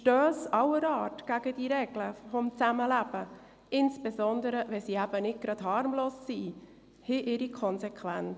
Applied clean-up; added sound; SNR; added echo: none; none; none; none.